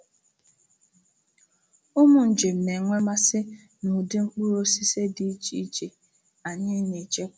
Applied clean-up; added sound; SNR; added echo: none; none; none; none.